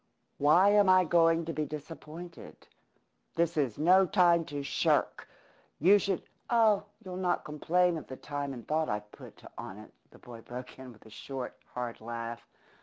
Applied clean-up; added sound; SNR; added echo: none; none; none; none.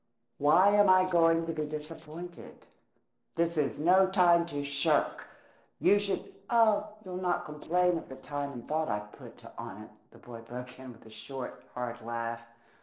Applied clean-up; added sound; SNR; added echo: neural separator model SepFormer DNS4.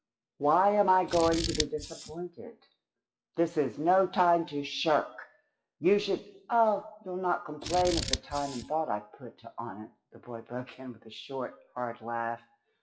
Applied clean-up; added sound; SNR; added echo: classical method WPE with log-MMSE.